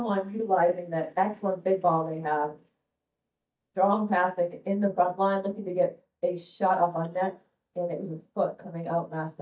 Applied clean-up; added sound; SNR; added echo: neural mask model DeepFilterNet 3.